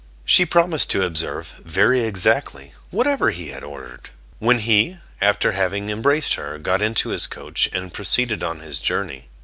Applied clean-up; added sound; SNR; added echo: none; none; none; none.